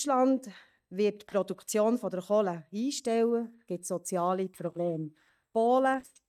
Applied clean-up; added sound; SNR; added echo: neural mask model DeepFilterNet 3.